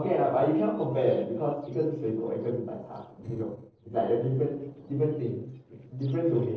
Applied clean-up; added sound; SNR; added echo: neural separator model SepFormer DNS4.